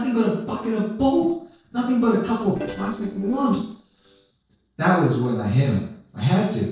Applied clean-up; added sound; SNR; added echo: neural separator model SepFormer DNS4.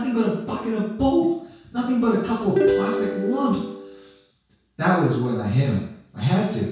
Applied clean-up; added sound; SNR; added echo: none; Plucked string instrument; 1 dB; reverberation time 0.6 s.